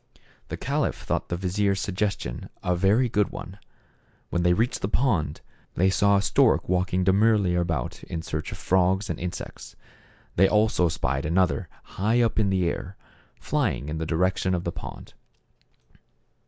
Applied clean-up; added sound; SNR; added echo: none; none; none; none.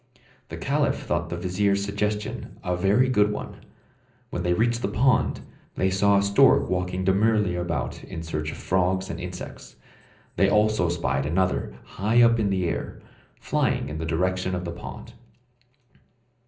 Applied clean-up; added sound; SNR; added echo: none; none; none; reverberation time 0.5 s.